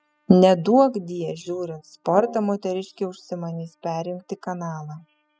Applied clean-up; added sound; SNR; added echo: classical method spectral subtraction.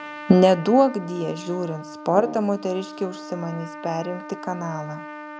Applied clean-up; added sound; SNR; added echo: none; Trumpet + Brass instrument; 13 dB; none.